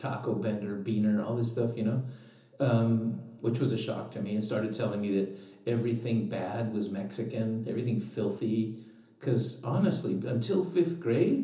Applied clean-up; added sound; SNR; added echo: none; none; none; reverberation time 0.7 s.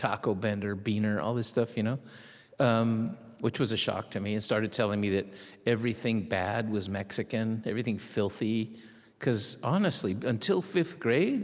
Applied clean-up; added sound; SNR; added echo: none; none; none; none.